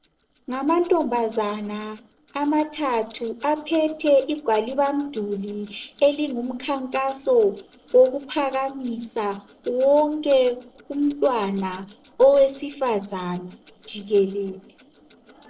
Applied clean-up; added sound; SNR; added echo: neural separator model SepFormer DNS4.